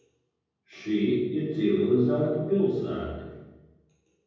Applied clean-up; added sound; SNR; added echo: none; none; none; reverberation time 1.3 s.